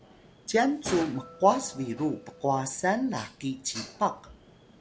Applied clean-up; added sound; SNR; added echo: none; Dishes, pots, and pans; 15 dB; none.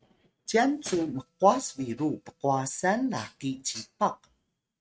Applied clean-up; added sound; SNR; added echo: neural mask model RNNoise.